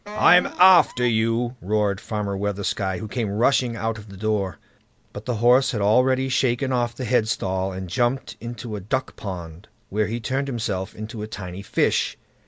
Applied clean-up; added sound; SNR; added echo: none; Wind instrument, woodwind instrument; 12 dB; none.